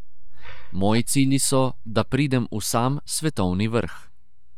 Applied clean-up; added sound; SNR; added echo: neural mask model DeepFilterNet 3.